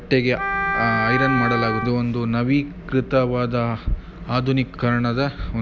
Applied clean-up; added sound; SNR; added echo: none; Wind instrument, woodwind instrument; 2 dB; none.